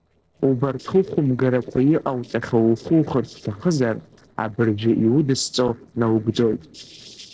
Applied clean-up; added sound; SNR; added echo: neural separator model SepFormer DNS4.